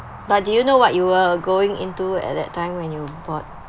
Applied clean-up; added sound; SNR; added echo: none; Wind; 18 dB; none.